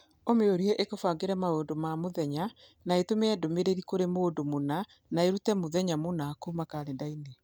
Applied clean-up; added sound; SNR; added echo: none; none; none; none.